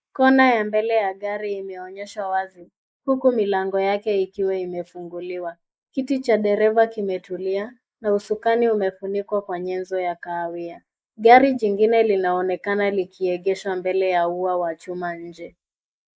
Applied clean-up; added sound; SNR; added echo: neural mask model Resemble Enhance denoiser.